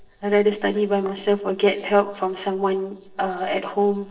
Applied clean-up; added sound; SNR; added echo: neural separator model SepFormer DNS4.